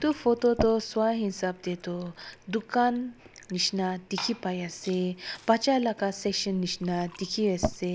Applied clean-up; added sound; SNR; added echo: none; Fill (with liquid) / Glass; 12 dB; none.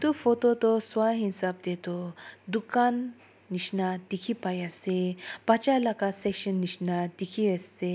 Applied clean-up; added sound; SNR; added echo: none; none; none; none.